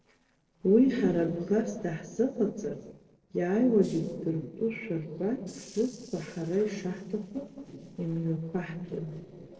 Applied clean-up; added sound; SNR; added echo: neural separator model SepFormer DNS4.